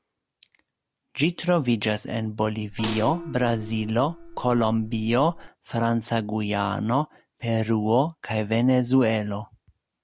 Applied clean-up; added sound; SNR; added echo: none; Gong + Snare drum; 13 dB; none.